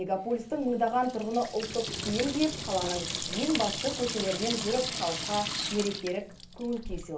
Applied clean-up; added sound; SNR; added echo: none; Sink (filling or washing) / Water tap, faucet; 5 dB; reverberation time 0.3 s.